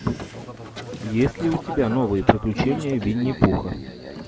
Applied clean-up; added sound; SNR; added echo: none; Boat, Water vehicle; 9 dB; none.